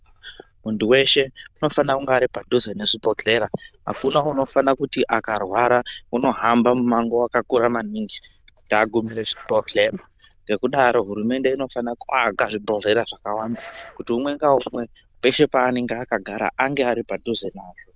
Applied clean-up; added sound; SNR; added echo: neural diffusion model UNIVERSE++.